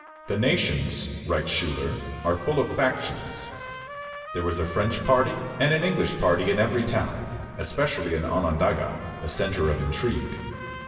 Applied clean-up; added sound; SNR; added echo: none; Trumpet; 15 dB; reverberation time 2.6 s.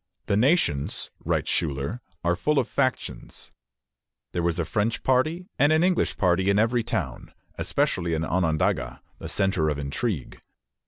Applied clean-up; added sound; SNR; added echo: none; none; none; none.